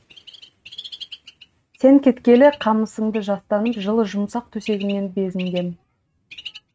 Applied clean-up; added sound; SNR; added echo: neural mask model RNNoise.